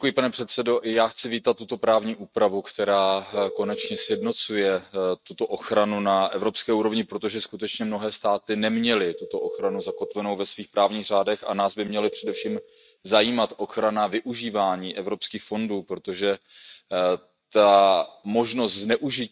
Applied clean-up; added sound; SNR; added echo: neural mask model RNNoise.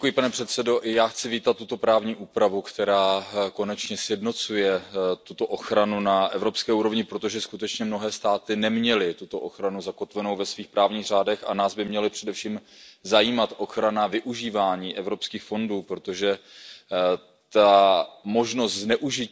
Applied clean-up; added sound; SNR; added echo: none; none; none; none.